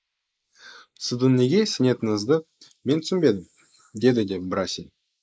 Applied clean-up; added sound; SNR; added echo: neural mask model Resemble Enhance denoiser.